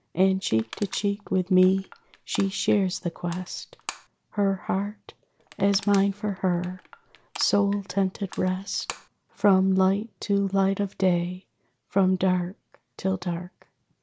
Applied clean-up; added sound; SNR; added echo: none; Crushing; 19 dB; none.